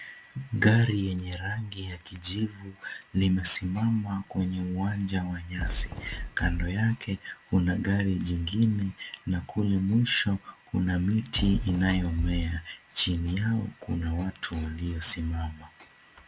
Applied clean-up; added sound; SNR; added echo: none; Fireworks; 5 dB; none.